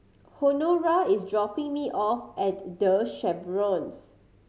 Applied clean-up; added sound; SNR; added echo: none; none; none; none.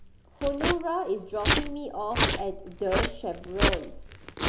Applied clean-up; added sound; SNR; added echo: none; Domestic sounds, home sounds; -5 dB; none.